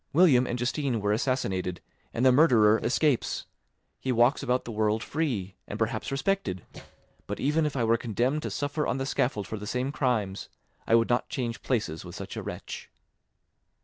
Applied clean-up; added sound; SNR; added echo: neural separator model SepFormer DNS4.